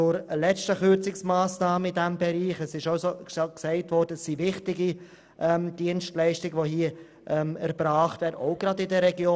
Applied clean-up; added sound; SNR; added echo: none; none; none; none.